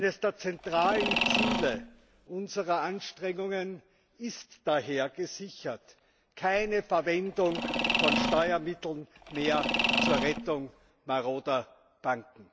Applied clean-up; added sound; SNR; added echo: none; Mechanisms; -1 dB; none.